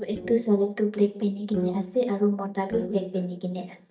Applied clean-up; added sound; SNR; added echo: neural mask model DeepFilterNet 3.